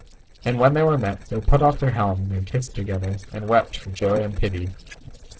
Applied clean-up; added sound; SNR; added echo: neural separator model SepFormer DNS4.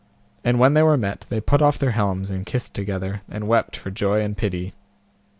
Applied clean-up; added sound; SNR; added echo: none; none; none; none.